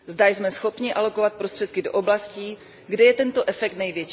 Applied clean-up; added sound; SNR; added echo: none; none; none; none.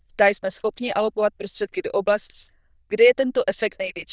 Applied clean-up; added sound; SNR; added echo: neural diffusion model UNIVERSE++.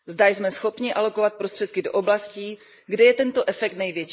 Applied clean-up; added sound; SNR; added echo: neural mask model Resemble Enhance denoiser.